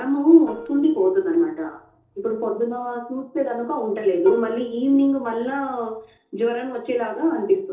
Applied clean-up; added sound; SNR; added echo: neural separator model SepFormer DNS4.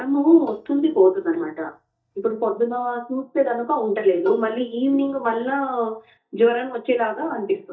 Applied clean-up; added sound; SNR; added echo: neural mask model DeepFilterNet 3.